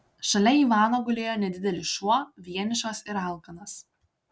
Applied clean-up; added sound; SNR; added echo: none; none; none; none.